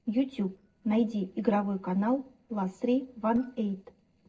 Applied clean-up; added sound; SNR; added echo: neural separator model SepFormer DNS4.